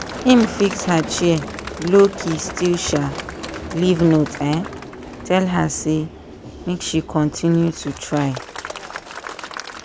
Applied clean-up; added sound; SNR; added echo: none; Subway, metro, underground + Applause / Crowd; 11 dB; none.